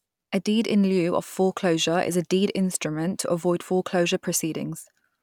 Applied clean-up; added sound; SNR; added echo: none; none; none; none.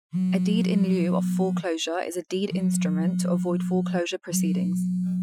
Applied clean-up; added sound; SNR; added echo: classical method Wiener filter.